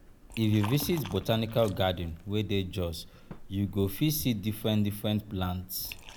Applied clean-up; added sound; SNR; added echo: none; Liquid; 16 dB; none.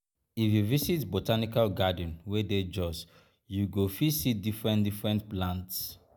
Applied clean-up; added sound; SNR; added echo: none; none; none; none.